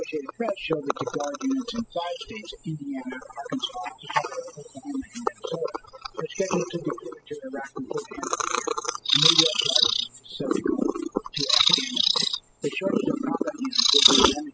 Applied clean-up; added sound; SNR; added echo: classical method spectral subtraction.